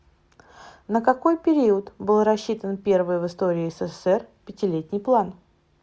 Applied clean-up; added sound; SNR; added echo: none; none; none; none.